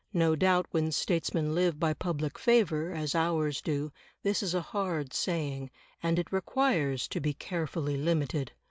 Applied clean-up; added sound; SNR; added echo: none; none; none; none.